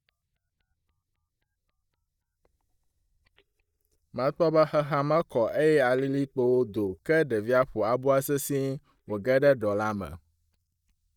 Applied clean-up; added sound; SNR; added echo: neural mask model DeepFilterNet 3.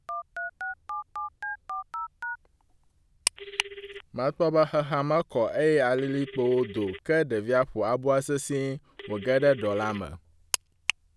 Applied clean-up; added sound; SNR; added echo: none; Telephone; 13 dB; none.